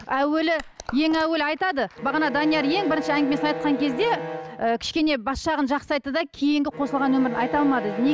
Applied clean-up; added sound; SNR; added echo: none; Bowed string instrument; 11 dB; none.